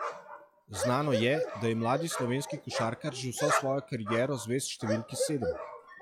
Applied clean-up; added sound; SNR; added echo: classical method log-MMSE.